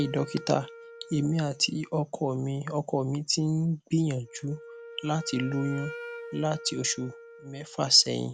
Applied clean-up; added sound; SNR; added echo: none; Wind instrument, woodwind instrument; 16 dB; none.